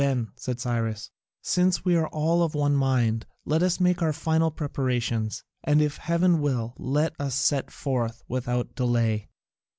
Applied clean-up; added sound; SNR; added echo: none; none; none; none.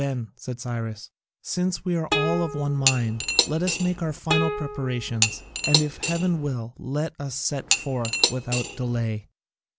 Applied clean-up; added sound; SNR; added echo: none; Cutlery, silverware / Dishes, pots, and pans + Plucked string instrument; 0 dB; none.